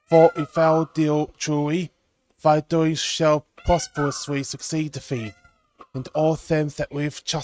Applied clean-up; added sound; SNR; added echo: neural mask model RNNoise.